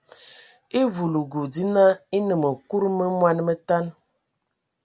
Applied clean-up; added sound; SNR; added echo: none; none; none; none.